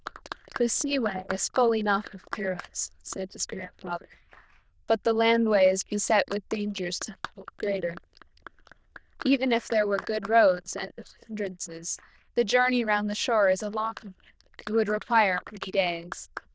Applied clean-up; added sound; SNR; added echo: neural diffusion model UNIVERSE++.